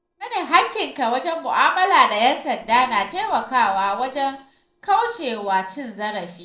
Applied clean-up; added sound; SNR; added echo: neural separator model SepFormer DNS4.